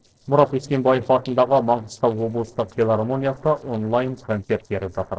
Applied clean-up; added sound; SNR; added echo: neural separator model SepFormer DNS4.